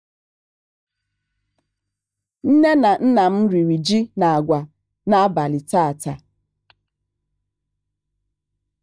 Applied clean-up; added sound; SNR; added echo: neural mask model DeepFilterNet 3.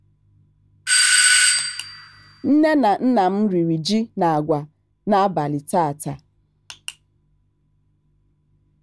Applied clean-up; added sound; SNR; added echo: none; Doorbell; -4 dB; none.